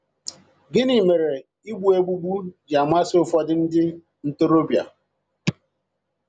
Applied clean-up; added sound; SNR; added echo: none; none; none; none.